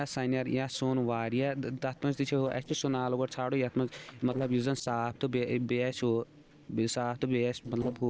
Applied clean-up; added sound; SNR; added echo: neural separator model SepFormer DNS4.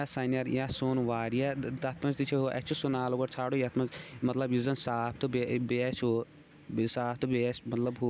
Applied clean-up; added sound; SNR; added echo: none; none; none; none.